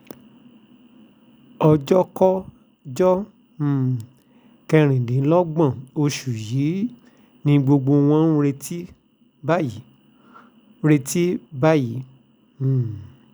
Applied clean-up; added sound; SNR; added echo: none; none; none; none.